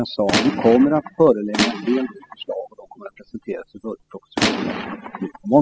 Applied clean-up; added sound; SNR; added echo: classical method spectral subtraction.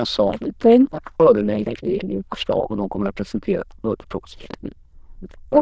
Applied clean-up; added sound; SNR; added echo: neural diffusion model UNIVERSE++.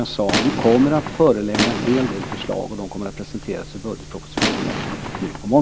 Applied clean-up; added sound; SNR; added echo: none; Gunshot, gunfire; 4 dB; none.